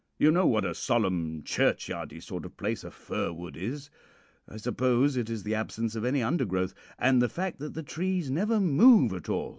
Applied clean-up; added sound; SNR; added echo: none; none; none; none.